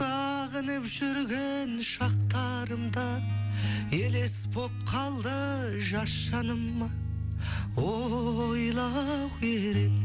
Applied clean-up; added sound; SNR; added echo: none; none; none; none.